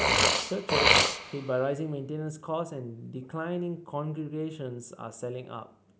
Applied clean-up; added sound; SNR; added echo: none; Burping, eructation; -3 dB; none.